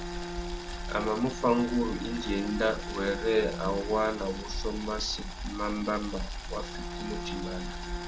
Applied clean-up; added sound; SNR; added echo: none; Bowed string instrument + Boiling; 5 dB; none.